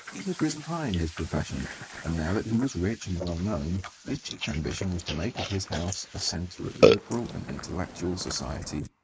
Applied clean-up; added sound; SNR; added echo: neural mask model Resemble Enhance denoiser.